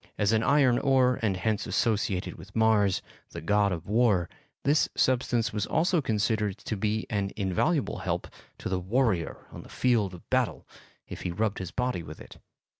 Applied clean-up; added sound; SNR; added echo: none; none; none; none.